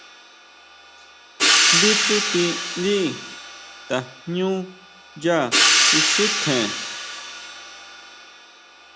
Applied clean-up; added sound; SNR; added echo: none; Hi-hat; -4 dB; none.